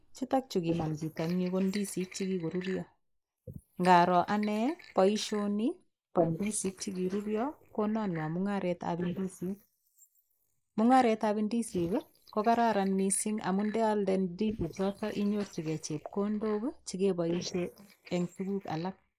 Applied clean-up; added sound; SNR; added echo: neural mask model Resemble Enhance denoiser.